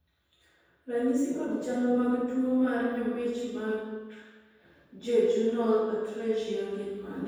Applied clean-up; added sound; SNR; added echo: none; none; none; reverberation time 1.2 s.